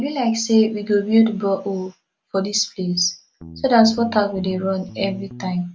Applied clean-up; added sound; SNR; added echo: none; Guitar; 17 dB; none.